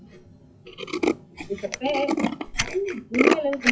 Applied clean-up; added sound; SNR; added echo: classical method WPE with log-MMSE.